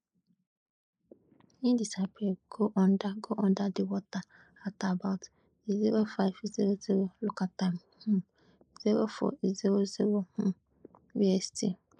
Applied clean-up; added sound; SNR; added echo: neural mask model Resemble Enhance denoiser.